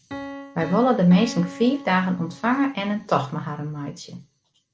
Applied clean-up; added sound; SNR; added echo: none; Piano; 16 dB; none.